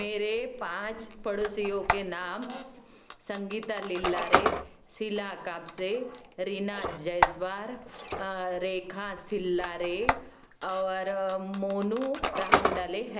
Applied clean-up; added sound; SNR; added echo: none; Squeak; 1 dB; none.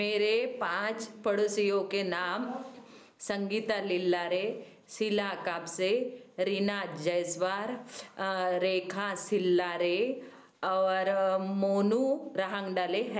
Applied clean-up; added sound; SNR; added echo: none; none; none; none.